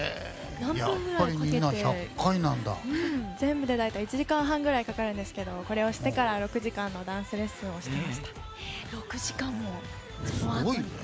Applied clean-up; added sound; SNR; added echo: none; none; none; none.